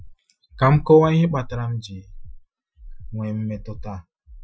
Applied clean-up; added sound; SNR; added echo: classical method Wiener filter.